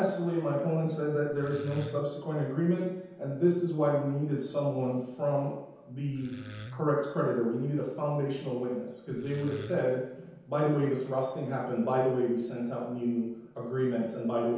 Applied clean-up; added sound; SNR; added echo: none; Wood; 15 dB; reverberation time 0.9 s.